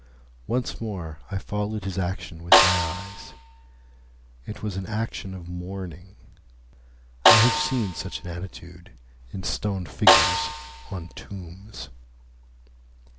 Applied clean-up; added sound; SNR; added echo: none; Snare drum; -4 dB; none.